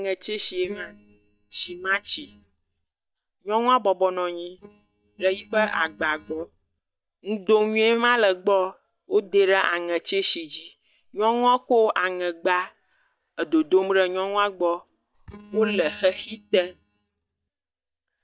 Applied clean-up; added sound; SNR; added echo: neural mask model DeepFilterNet 3.